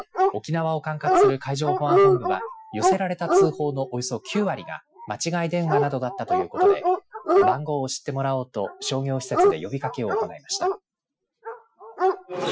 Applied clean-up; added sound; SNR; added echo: classical method Wiener filter.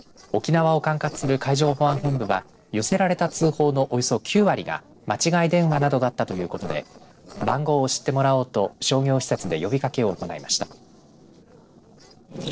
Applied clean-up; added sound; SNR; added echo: neural separator model SepFormer DNS4.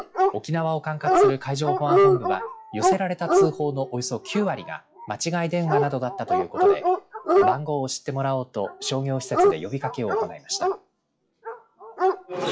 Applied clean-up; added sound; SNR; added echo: classical method log-MMSE.